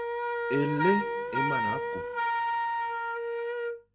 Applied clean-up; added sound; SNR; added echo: none; Wind instrument, woodwind instrument; -4 dB; reverberation time 0.9 s.